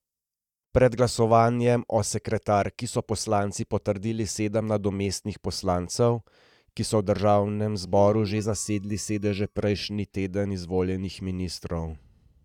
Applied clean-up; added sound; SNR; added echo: neural mask model DeepFilterNet 3.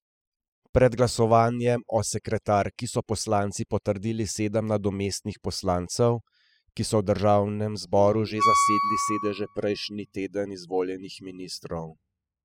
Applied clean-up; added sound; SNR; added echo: classical method spectral subtraction.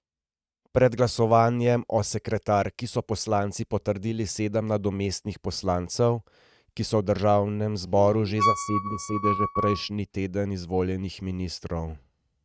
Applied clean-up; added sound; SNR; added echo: neural mask model RNNoise.